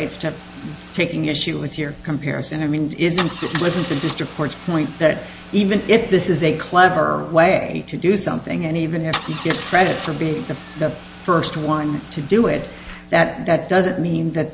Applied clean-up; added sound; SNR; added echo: none; Idling / Engine starting / Car; 16 dB; none.